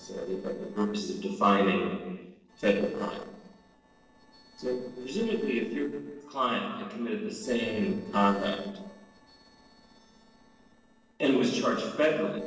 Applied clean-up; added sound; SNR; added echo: neural separator model SepFormer DNS4.